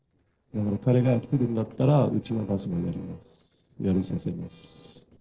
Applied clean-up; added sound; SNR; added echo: neural separator model SepFormer DNS4.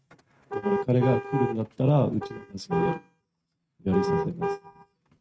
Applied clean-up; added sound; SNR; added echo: neural mask model RNNoise.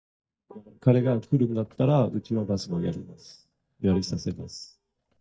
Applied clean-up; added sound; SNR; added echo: neural mask model DeepFilterNet 3.